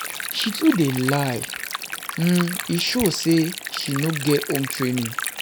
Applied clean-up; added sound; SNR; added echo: none; Stream; 8 dB; none.